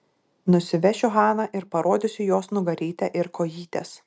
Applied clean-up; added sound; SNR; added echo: none; none; none; none.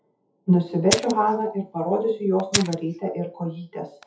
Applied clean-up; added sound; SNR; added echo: classical method WPE with log-MMSE.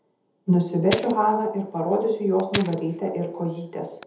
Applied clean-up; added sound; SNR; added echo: none; Fire; 9 dB; reverberation time 0.7 s.